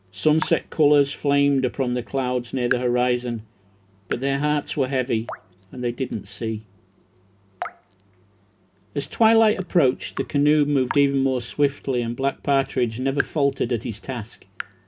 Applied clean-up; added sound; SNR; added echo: none; Raindrop / Drip; 17 dB; reverberation time 0.3 s.